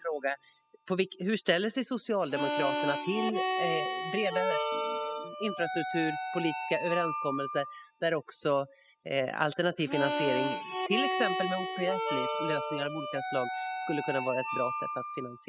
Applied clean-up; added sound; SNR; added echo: classical method spectral subtraction.